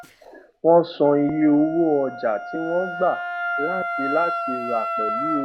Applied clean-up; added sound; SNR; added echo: none; Wind instrument, woodwind instrument; 6 dB; none.